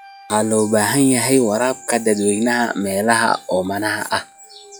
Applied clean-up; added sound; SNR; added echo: classical method log-MMSE.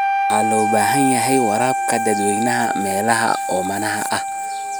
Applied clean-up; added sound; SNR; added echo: none; Wind instrument, woodwind instrument; 0 dB; none.